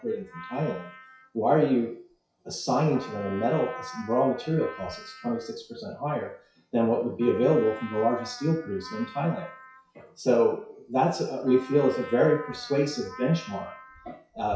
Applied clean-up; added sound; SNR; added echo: classical method WPE with log-MMSE.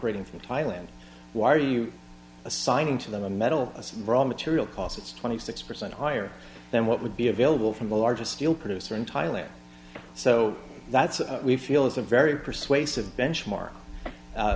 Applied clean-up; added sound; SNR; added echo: none; none; none; none.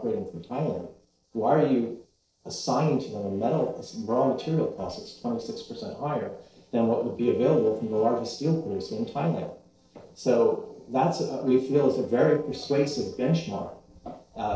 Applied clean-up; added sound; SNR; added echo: neural separator model SepFormer DNS4.